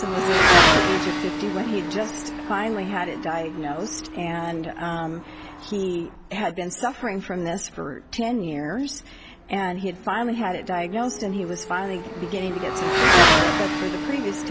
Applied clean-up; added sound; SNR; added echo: none; Motorcycle / Accelerating, revving, vroom; -3 dB; none.